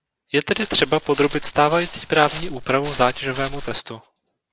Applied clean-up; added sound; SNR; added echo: none; Walk, footsteps; 10 dB; none.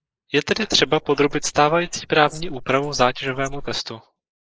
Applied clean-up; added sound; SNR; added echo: neural mask model Resemble Enhance denoiser.